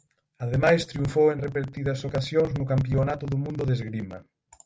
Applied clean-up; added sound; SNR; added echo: none; none; none; none.